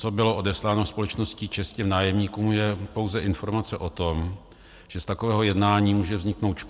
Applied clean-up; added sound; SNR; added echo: none; none; none; none.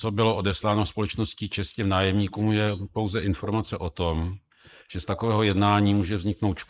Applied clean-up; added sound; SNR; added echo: neural mask model Resemble Enhance denoiser.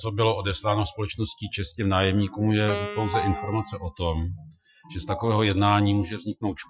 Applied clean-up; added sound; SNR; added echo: classical method Wiener filter.